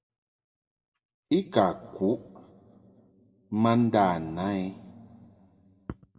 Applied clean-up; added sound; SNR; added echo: none; none; none; reverberation time 1.3 s.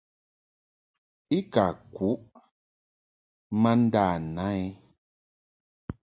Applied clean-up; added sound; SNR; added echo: none; none; none; none.